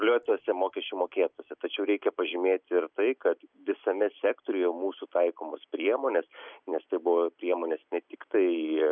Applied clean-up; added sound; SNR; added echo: none; none; none; none.